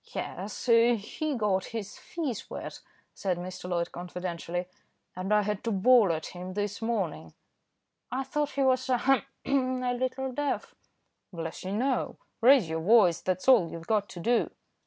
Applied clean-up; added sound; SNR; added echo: none; none; none; none.